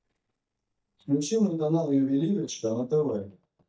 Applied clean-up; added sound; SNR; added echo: neural mask model DeepFilterNet 3.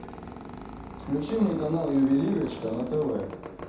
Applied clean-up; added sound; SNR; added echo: none; Squeak; 12 dB; reverberation time 0.7 s.